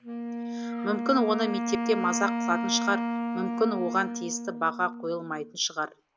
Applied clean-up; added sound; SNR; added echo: none; Wind instrument, woodwind instrument; 2 dB; none.